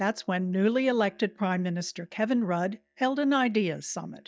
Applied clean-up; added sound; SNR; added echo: neural mask model DeepFilterNet 3.